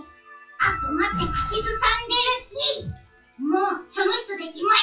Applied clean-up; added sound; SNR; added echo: classical method WPE with log-MMSE.